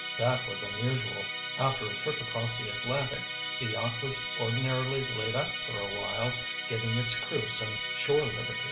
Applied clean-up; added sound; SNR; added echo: none; Musical instrument; 1 dB; none.